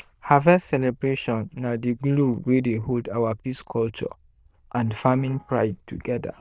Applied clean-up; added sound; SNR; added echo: neural diffusion model UNIVERSE++.